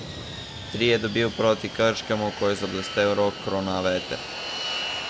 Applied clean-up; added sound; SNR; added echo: none; Fixed-wing aircraft, airplane; 8 dB; none.